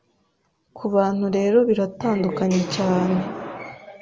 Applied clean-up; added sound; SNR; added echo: none; none; none; none.